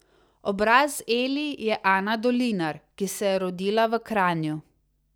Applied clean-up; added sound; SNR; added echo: none; none; none; none.